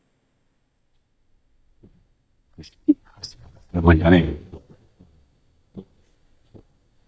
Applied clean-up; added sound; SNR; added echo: neural mask model DeepFilterNet 3.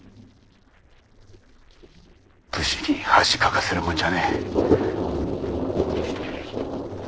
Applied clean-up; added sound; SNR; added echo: neural separator model SepFormer DNS4.